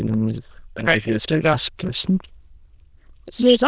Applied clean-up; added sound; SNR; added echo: neural diffusion model UNIVERSE++.